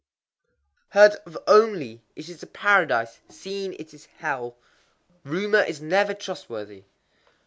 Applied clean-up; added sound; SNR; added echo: none; none; none; none.